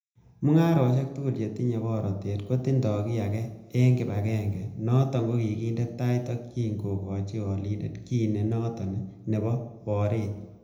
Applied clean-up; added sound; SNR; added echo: none; none; none; reverberation time 0.8 s.